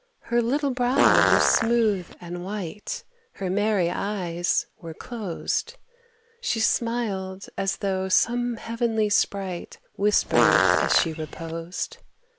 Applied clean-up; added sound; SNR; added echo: none; Fart; -3 dB; none.